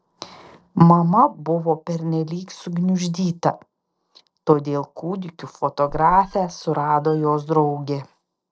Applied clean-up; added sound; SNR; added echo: neural separator model SepFormer DNS4.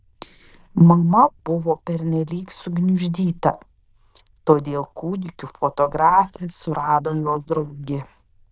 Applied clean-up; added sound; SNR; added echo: neural diffusion model UNIVERSE++.